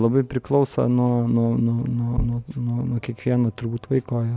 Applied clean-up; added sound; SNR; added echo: none; Bass drum; 12 dB; none.